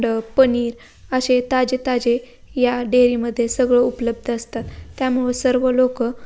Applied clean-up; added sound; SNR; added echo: none; none; none; none.